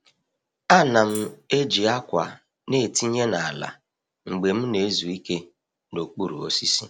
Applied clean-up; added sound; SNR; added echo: none; Tambourine; 18 dB; none.